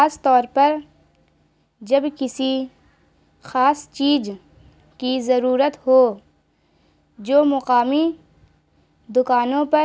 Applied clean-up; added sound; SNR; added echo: none; none; none; none.